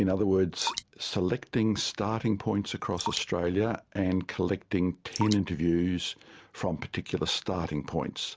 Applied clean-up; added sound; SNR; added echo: none; Drip; 14 dB; none.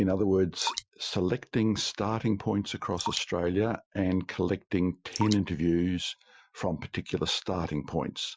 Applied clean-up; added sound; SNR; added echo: classical method Wiener filter.